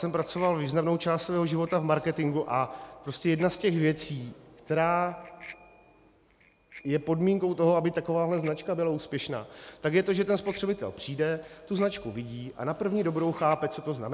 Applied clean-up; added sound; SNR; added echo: none; Bicycle bell; 19 dB; none.